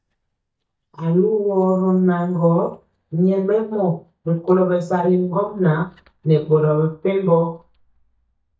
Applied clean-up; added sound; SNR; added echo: neural mask model DeepFilterNet 3.